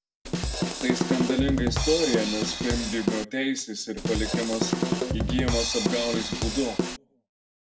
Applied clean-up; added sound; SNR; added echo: none; Drum kit; -1 dB; reverberation time 0.4 s.